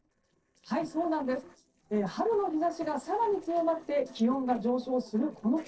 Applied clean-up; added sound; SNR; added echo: neural separator model SepFormer DNS4.